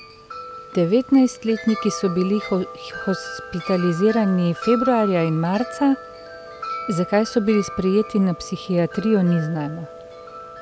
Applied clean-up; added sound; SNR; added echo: none; Wind chime; 12 dB; none.